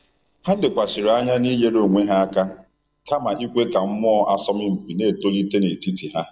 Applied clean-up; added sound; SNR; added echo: neural separator model SepFormer DNS4.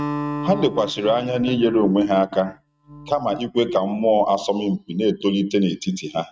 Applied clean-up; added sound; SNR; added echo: neural mask model RNNoise.